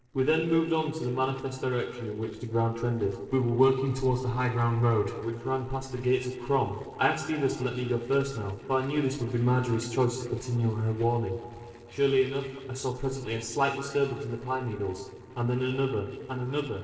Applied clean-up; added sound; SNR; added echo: neural separator model SepFormer DNS4.